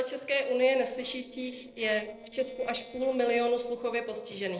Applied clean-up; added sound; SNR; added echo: neural separator model SepFormer DNS4.